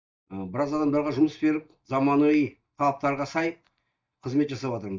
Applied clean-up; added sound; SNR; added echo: neural mask model DeepFilterNet 3.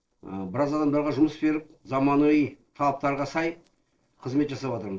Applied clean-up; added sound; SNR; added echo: neural separator model SepFormer DNS4.